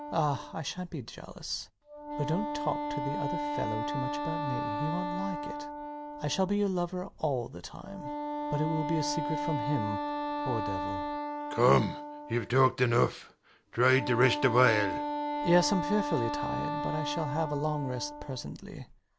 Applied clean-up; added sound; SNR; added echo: none; Wind instrument, woodwind instrument; 4 dB; none.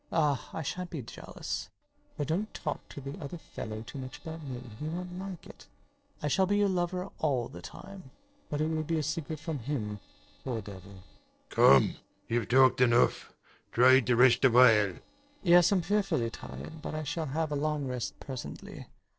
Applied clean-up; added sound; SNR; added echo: neural separator model SepFormer DNS4.